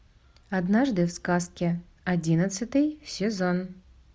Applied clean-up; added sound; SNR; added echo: none; none; none; none.